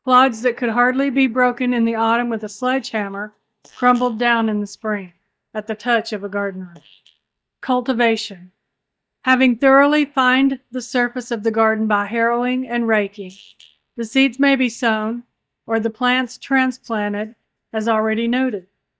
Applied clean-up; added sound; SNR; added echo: neural mask model DeepFilterNet 3.